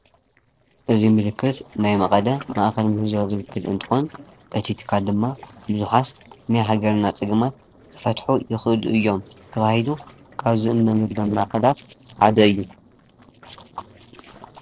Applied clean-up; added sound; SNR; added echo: neural separator model SepFormer DNS4.